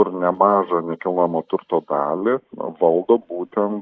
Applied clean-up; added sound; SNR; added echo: neural mask model Resemble Enhance denoiser.